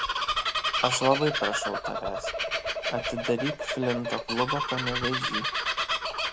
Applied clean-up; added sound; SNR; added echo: none; Bird vocalization, bird call, bird song; -1 dB; none.